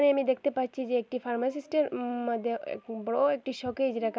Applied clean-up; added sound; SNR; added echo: none; none; none; none.